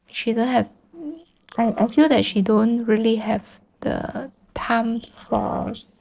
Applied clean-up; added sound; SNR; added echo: neural separator model SepFormer DNS4.